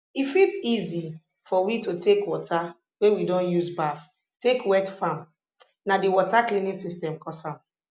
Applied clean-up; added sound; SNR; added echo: none; none; none; none.